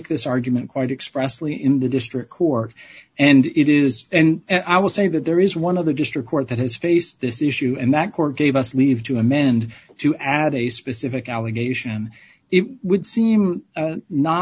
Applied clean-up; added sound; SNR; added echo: none; none; none; none.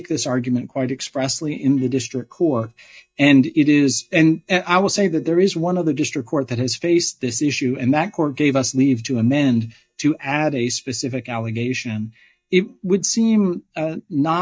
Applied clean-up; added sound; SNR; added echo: neural mask model DeepFilterNet 3.